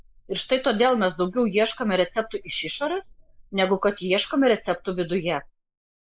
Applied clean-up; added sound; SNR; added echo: neural mask model Resemble Enhance denoiser.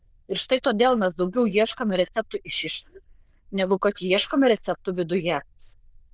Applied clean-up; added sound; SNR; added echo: neural diffusion model UNIVERSE++.